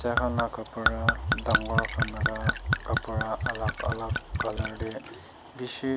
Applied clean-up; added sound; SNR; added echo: none; Gurgling / Chink, clink / Liquid; -3 dB; none.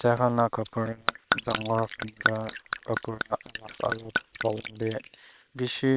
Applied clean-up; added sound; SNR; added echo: neural separator model SepFormer WHAM!.